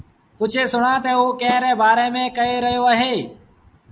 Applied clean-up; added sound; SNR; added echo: none; Snare drum; 19 dB; none.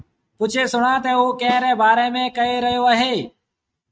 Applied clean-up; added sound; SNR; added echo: neural mask model RNNoise.